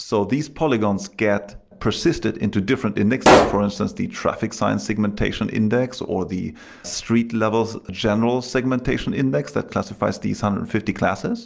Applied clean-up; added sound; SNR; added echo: none; Explosion; -2 dB; none.